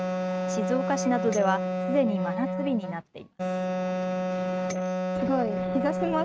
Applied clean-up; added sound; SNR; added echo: neural mask model RNNoise.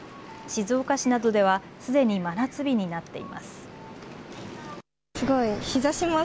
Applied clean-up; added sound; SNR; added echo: none; none; none; none.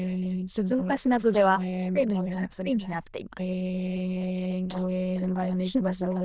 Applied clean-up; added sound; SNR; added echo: neural diffusion model UNIVERSE++.